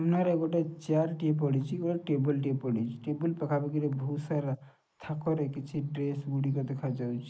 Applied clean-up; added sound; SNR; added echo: neural mask model Resemble Enhance denoiser.